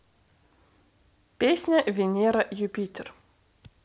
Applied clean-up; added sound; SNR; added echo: none; none; none; none.